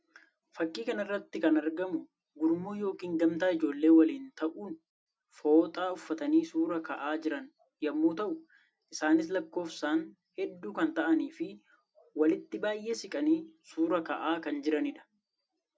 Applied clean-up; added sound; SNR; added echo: none; none; none; none.